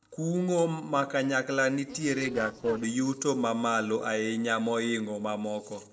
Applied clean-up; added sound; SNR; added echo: neural separator model SepFormer DNS4.